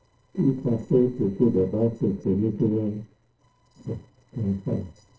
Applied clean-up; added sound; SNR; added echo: neural separator model SepFormer DNS4.